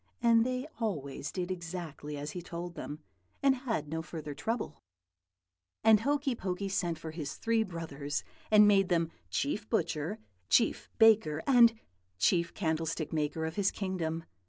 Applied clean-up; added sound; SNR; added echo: none; none; none; none.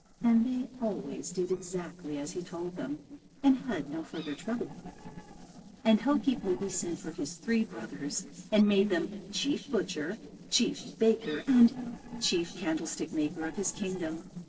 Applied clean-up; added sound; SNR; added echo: neural separator model SepFormer DNS4.